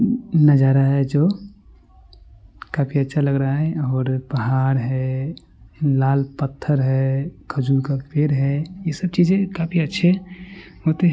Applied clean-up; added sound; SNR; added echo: none; none; none; none.